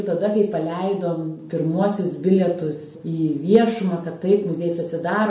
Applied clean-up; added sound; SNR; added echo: none; none; none; none.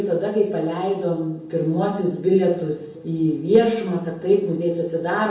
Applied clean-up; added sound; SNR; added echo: none; none; none; reverberation time 0.6 s.